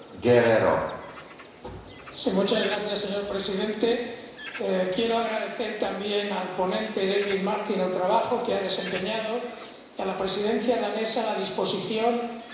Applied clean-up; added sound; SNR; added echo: none; Bird; 18 dB; reverberation time 1.0 s.